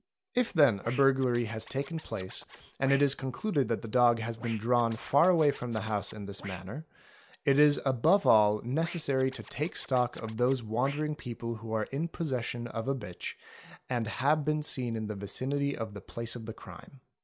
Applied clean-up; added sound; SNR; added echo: none; Scratching (performance technique); 20 dB; none.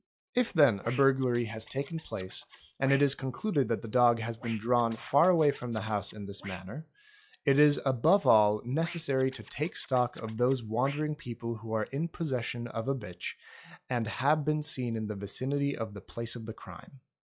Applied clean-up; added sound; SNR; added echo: classical method log-MMSE.